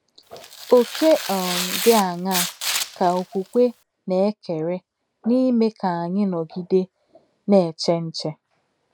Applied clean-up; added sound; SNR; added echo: none; Tearing; 7 dB; none.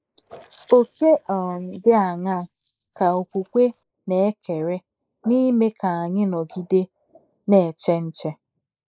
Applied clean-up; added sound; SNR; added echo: neural mask model Resemble Enhance denoiser.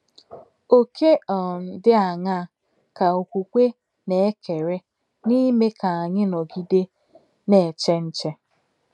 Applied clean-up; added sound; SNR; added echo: none; none; none; none.